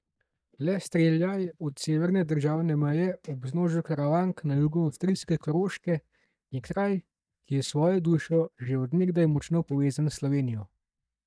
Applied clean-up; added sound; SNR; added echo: neural mask model DeepFilterNet 3.